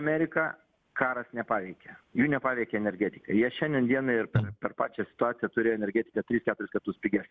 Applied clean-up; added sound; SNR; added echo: none; none; none; none.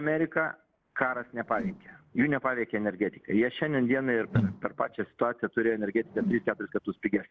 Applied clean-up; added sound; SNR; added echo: neural separator model SepFormer DNS4.